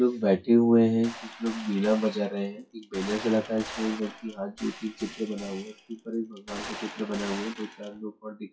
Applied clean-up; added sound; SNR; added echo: classical method WPE with log-MMSE.